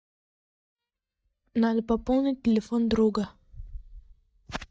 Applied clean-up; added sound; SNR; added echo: neural mask model DeepFilterNet 3.